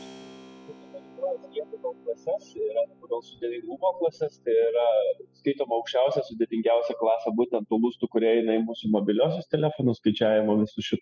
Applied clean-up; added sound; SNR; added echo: classical method spectral subtraction.